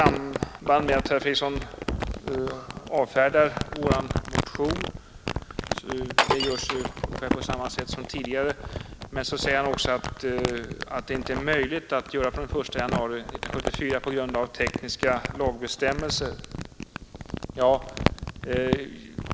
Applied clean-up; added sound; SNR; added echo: none; Crumpling, crinkling + Glass; 3 dB; none.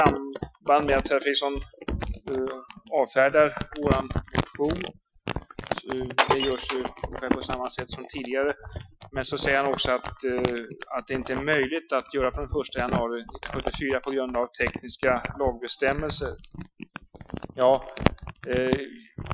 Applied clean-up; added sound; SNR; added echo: classical method Wiener filter.